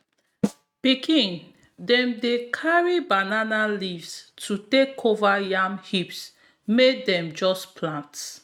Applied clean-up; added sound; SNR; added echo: neural mask model RNNoise.